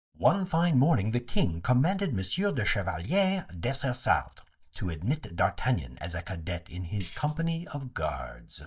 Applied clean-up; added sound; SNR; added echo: neural mask model DeepFilterNet 3.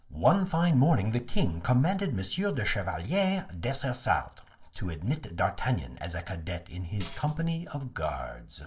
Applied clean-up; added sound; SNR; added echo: neural separator model SepFormer DNS4.